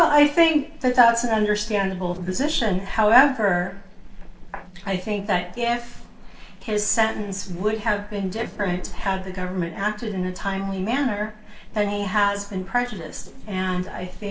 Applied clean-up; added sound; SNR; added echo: neural separator model SepFormer DNS4.